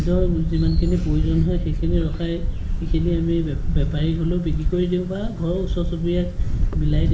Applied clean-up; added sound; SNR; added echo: none; Camera; -1 dB; reverberation time 0.4 s.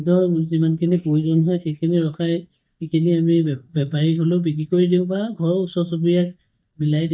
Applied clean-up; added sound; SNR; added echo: neural mask model DeepFilterNet 3.